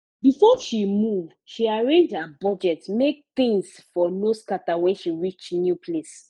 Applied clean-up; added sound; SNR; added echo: neural mask model DeepFilterNet 3.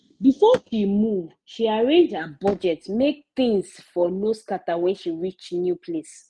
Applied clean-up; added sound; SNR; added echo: neural mask model RNNoise.